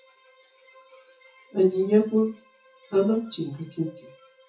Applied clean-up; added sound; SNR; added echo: classical method WPE with log-MMSE.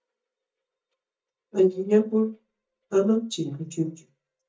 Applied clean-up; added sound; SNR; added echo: neural mask model DeepFilterNet 3.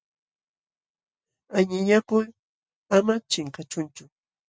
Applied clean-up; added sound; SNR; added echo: none; none; none; none.